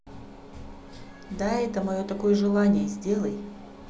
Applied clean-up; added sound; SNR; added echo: none; none; none; none.